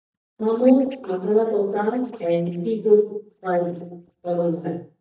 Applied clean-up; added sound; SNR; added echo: neural mask model DeepFilterNet 3.